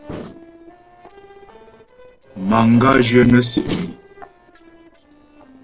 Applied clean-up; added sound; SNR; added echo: neural separator model SepFormer DNS4.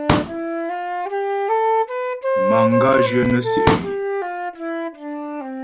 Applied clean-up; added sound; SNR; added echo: none; Explosion + Wind instrument, woodwind instrument; -5 dB; none.